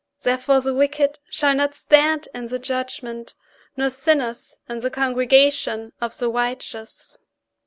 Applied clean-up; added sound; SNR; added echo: none; none; none; none.